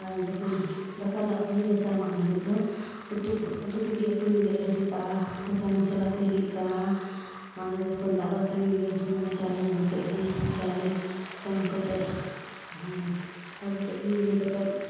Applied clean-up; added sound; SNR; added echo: none; Applause; 18 dB; reverberation time 1.2 s.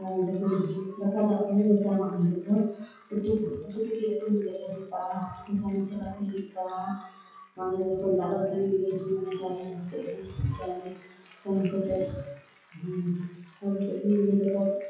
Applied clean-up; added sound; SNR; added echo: classical method WPE with log-MMSE.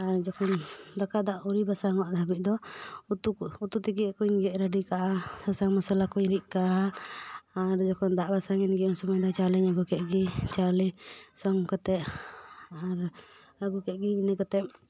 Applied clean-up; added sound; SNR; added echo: none; none; none; none.